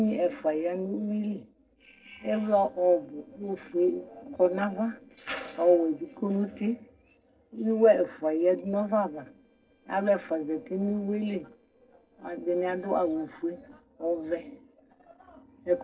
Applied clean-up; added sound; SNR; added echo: neural separator model SepFormer DNS4.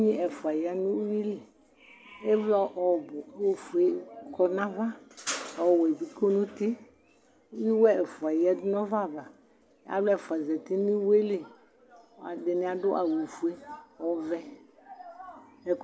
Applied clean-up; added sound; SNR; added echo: none; none; none; none.